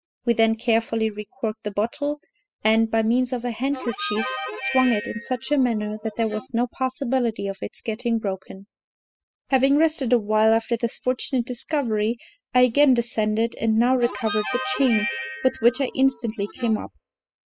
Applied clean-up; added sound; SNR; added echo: classical method spectral subtraction.